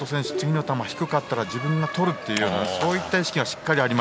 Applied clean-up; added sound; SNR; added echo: none; Fireworks + Plucked string instrument; 15 dB; none.